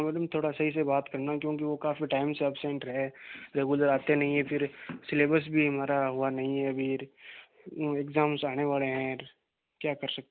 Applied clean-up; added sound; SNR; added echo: none; none; none; none.